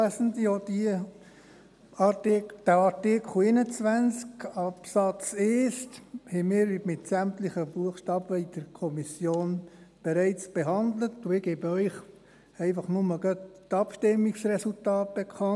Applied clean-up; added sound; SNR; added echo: none; none; none; none.